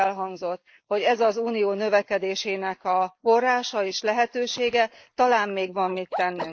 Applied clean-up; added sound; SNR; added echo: neural mask model Resemble Enhance denoiser.